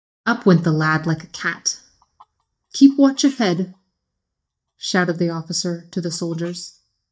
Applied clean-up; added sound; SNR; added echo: neural mask model DeepFilterNet 3.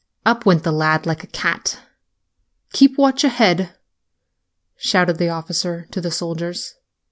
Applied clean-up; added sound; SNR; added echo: none; none; none; none.